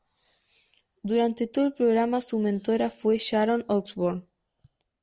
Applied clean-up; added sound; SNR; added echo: none; none; none; none.